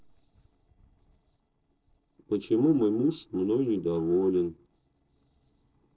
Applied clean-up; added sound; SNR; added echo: neural separator model SepFormer DNS4.